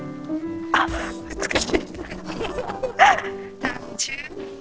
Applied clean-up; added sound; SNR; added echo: neural separator model SepFormer DNS4.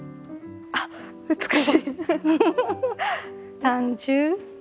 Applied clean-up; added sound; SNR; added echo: none; none; none; none.